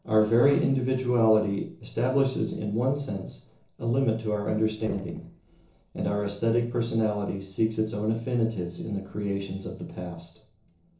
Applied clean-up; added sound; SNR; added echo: neural separator model SepFormer DNS4.